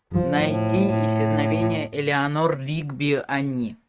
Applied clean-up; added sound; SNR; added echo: neural mask model RNNoise.